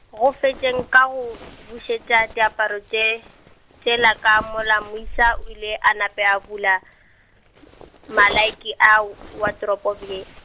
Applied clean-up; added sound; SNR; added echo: none; Zipper (clothing); 16 dB; none.